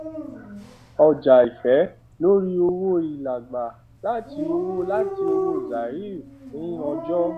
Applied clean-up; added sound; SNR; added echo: none; Dog; 9 dB; none.